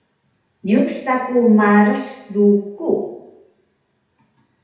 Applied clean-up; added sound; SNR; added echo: none; none; none; reverberation time 0.8 s.